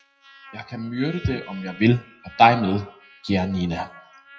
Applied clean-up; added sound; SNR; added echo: classical method WPE with log-MMSE.